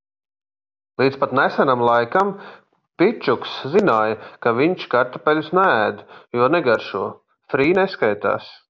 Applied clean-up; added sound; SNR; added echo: none; none; none; none.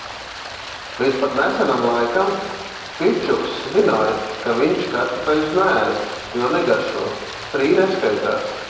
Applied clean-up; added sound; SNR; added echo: none; Stream; 12 dB; reverberation time 1.0 s.